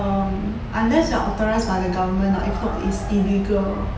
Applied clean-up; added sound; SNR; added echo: none; none; none; none.